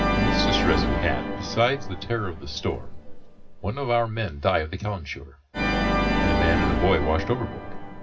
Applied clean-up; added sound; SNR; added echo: none; Organ; 0 dB; reverberation time 0.4 s.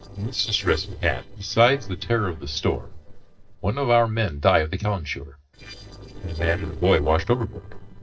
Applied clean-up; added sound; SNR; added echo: neural separator model SepFormer DNS4.